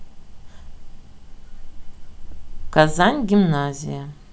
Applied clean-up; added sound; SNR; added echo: none; none; none; none.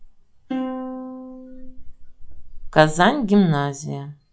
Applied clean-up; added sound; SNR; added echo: classical method log-MMSE.